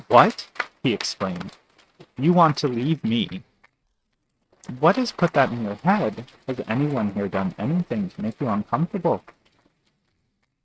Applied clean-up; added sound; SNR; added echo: neural mask model RNNoise.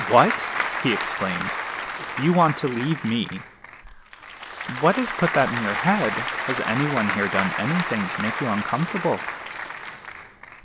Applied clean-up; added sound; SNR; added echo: none; Applause / Crowd; 4 dB; none.